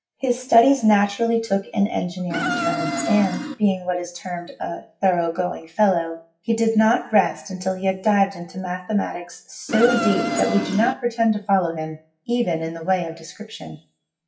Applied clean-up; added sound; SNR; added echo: classical method WPE with log-MMSE.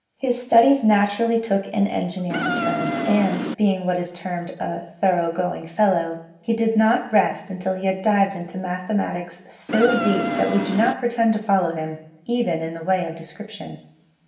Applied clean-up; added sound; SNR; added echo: none; Insect; 2 dB; reverberation time 0.7 s.